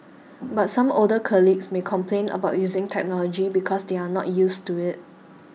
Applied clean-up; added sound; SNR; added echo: none; none; none; none.